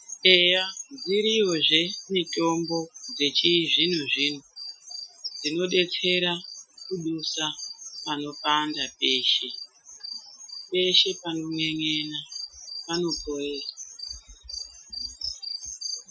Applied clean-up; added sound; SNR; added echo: classical method Wiener filter.